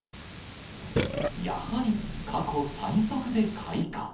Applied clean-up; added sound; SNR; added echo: none; Burping, eructation; 6 dB; reverberation time 0.7 s.